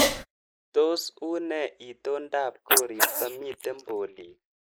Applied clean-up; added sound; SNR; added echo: neural mask model Resemble Enhance denoiser.